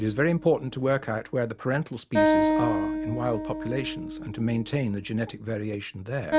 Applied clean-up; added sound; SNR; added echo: none; Acoustic guitar; 1 dB; none.